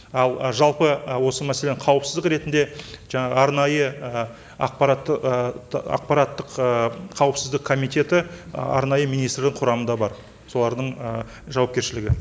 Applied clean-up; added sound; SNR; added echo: none; none; none; none.